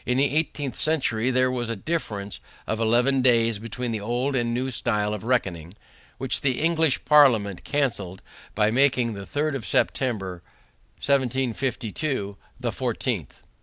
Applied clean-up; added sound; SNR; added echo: none; none; none; none.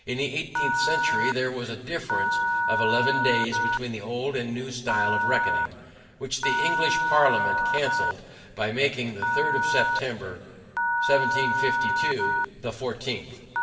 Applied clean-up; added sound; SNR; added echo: none; Telephone; -2 dB; reverberation time 2.7 s.